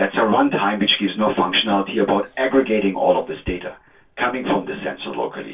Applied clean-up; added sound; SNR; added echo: neural separator model SepFormer DNS4.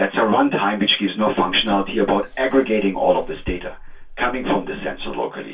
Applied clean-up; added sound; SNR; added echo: none; Drawer open or close; 14 dB; reverberation time 0.2 s.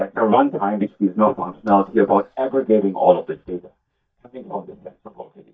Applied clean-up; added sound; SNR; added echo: neural mask model DeepFilterNet 3.